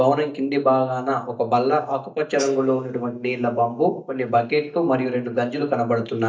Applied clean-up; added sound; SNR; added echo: neural mask model DeepFilterNet 3.